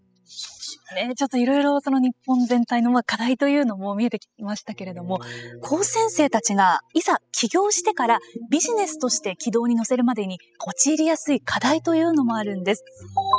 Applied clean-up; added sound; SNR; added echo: classical method spectral subtraction.